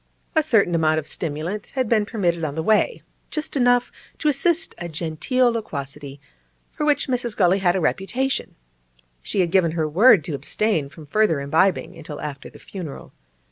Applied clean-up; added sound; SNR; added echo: none; none; none; none.